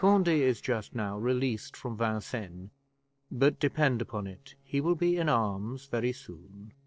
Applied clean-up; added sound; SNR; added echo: neural separator model SepFormer DNS4.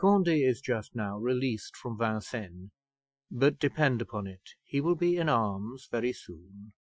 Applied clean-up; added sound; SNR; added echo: classical method Wiener filter.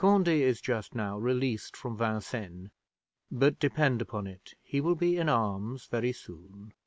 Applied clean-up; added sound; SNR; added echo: none; none; none; none.